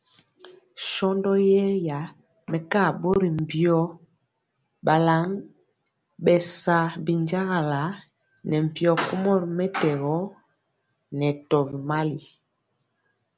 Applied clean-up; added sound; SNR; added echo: none; none; none; none.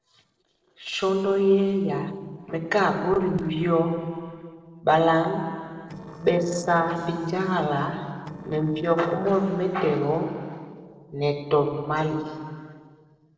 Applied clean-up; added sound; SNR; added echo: neural separator model SepFormer DNS4.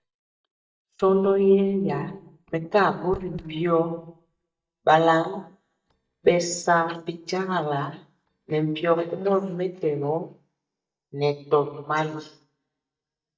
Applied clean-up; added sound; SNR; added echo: neural mask model DeepFilterNet 3.